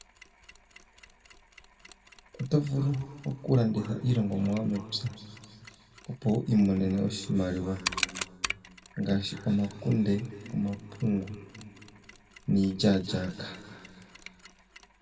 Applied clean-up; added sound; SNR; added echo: none; Mechanisms; 14 dB; reverberation time 2.4 s.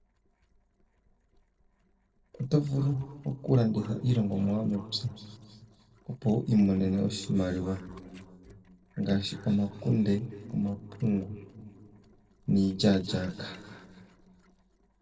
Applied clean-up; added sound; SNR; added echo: neural separator model SepFormer DNS4.